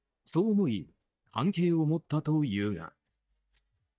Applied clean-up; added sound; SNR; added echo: neural mask model DeepFilterNet 3.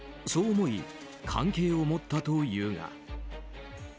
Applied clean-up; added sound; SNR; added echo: none; none; none; none.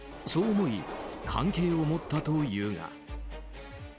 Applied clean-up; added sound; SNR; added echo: none; Subway, metro, underground; 11 dB; none.